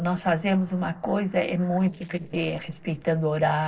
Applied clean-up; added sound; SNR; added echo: neural separator model SepFormer DNS4.